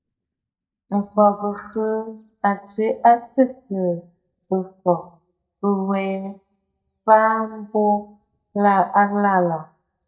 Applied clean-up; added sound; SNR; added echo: neural mask model DeepFilterNet 3.